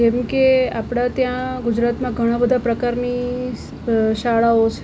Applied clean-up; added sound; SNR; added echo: none; none; none; none.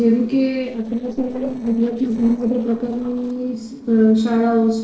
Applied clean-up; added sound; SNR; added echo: neural separator model SepFormer DNS4.